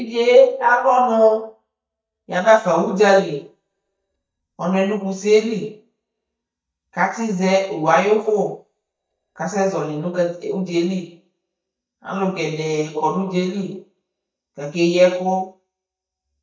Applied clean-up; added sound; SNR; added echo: neural mask model DeepFilterNet 3.